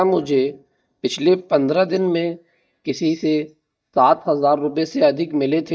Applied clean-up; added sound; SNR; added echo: neural mask model DeepFilterNet 3.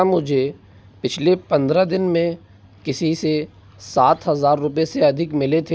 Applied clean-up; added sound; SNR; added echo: none; none; none; none.